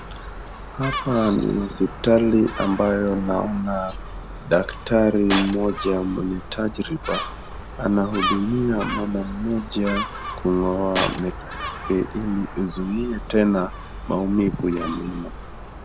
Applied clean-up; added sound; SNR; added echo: none; Gull, seagull + Shatter; 8 dB; none.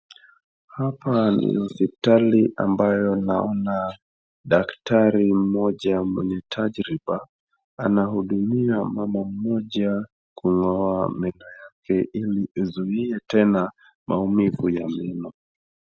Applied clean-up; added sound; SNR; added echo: none; none; none; none.